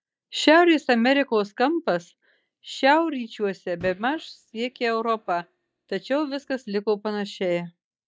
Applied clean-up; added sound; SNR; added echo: neural mask model DeepFilterNet 3.